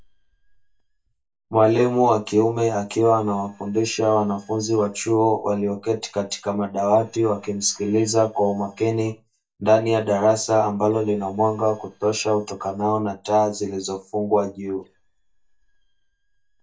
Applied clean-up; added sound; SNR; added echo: neural mask model DeepFilterNet 3.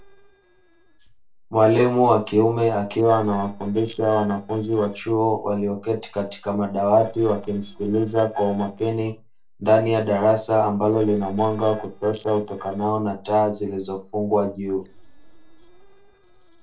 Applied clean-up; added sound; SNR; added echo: neural separator model SepFormer DNS4.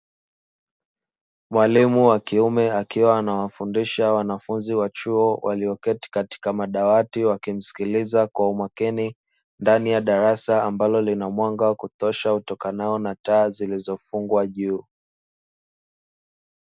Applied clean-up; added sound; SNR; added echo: none; none; none; none.